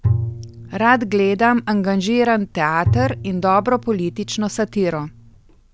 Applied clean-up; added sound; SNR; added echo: none; Bowed string instrument; 7 dB; none.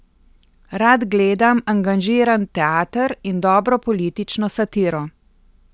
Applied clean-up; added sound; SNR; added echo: none; none; none; none.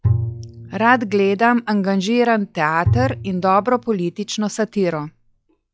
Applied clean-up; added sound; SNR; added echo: classical method log-MMSE.